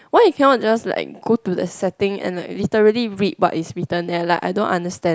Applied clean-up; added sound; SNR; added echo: none; none; none; none.